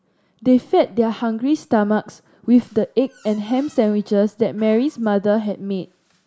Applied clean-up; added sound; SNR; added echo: none; none; none; none.